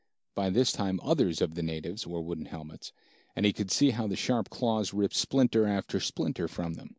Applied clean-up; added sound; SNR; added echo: none; none; none; none.